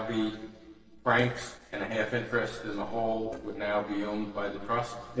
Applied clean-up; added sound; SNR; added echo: neural separator model SepFormer DNS4.